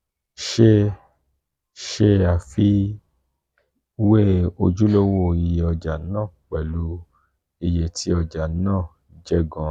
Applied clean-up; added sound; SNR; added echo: none; none; none; none.